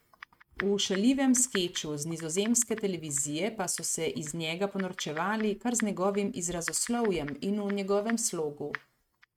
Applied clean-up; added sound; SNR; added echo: neural mask model RNNoise.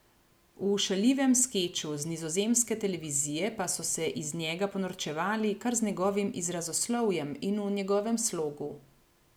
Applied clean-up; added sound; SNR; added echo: none; none; none; none.